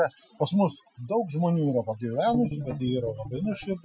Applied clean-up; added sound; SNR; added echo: classical method Wiener filter.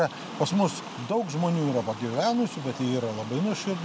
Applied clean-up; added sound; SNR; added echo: none; none; none; none.